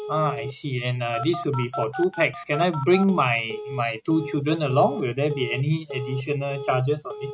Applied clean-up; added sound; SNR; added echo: neural mask model RNNoise.